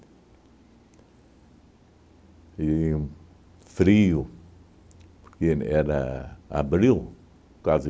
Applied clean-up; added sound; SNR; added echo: none; none; none; none.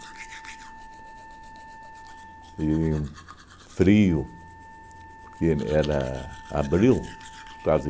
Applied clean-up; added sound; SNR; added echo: none; Domestic sounds, home sounds + Wind instrument, woodwind instrument; 18 dB; none.